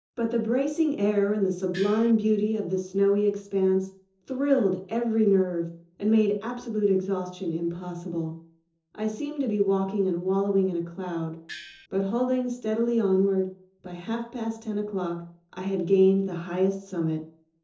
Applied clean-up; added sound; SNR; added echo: neural separator model SepFormer DNS4.